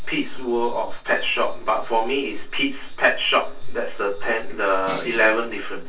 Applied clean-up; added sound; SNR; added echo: neural separator model SepFormer DNS4.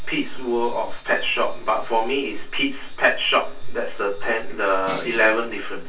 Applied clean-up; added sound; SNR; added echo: none; Bell; 17 dB; reverberation time 0.1 s.